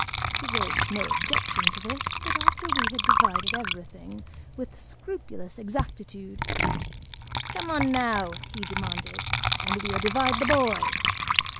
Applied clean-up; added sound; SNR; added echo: none; Water / Liquid; -5 dB; none.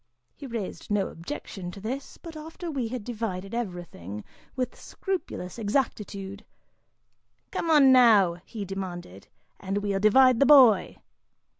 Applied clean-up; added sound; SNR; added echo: none; none; none; none.